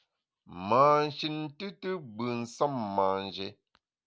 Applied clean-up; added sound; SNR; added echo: none; none; none; none.